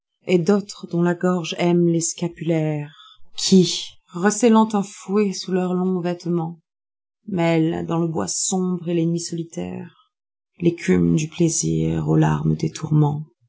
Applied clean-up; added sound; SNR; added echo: none; none; none; none.